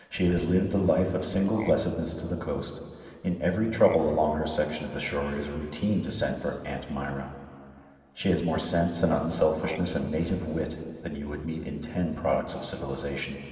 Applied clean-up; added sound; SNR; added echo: none; Frog; 20 dB; reverberation time 2.6 s.